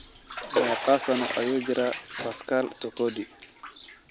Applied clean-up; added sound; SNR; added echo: none; Bathtub (filling or washing); 5 dB; none.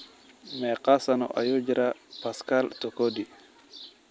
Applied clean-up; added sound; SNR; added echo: none; none; none; none.